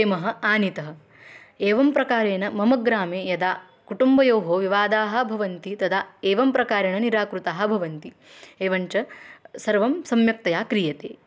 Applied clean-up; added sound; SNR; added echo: none; none; none; none.